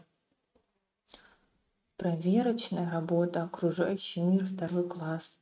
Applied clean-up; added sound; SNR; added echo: neural mask model RNNoise.